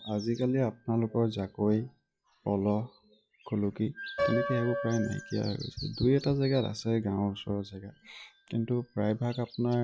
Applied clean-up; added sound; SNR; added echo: classical method log-MMSE.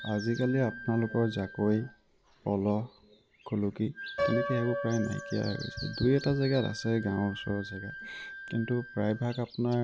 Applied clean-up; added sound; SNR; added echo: none; Piano + Wind instrument, woodwind instrument; 10 dB; none.